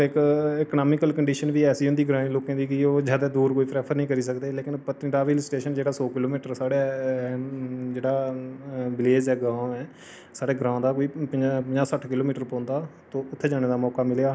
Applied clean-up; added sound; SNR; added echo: none; none; none; none.